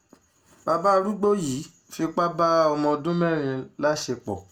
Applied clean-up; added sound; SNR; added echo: none; none; none; reverberation time 0.2 s.